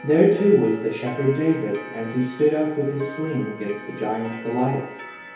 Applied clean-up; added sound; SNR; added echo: none; Clock; 17 dB; reverberation time 2.2 s.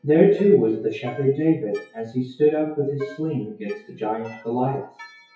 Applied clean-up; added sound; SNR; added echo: classical method WPE with log-MMSE.